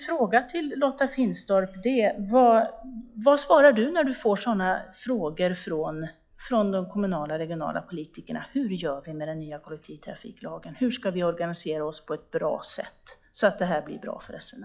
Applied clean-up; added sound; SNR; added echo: classical method log-MMSE.